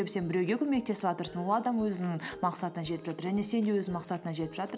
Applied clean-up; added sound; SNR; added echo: none; none; none; none.